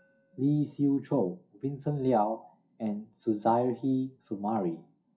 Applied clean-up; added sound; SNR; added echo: classical method WPE with log-MMSE.